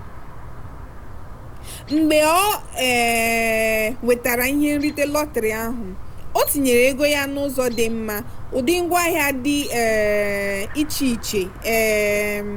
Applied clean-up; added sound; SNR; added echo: none; Chirp, tweet; 11 dB; none.